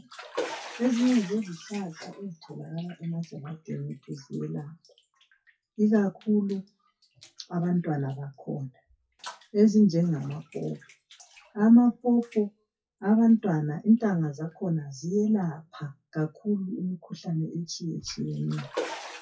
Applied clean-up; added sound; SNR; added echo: classical method WPE with log-MMSE.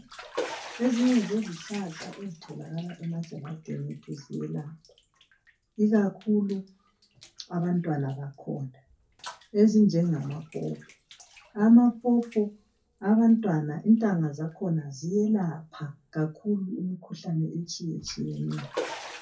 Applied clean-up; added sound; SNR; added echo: none; Bathtub (filling or washing); 18 dB; reverberation time 0.3 s.